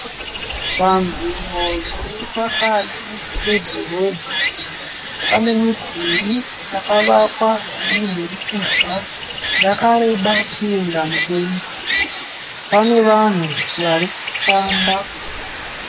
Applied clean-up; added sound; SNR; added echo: neural mask model Resemble Enhance denoiser.